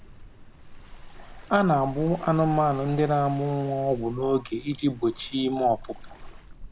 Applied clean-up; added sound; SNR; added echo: none; Waves, surf; 16 dB; none.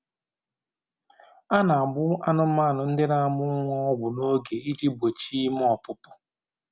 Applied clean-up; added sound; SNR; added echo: none; none; none; none.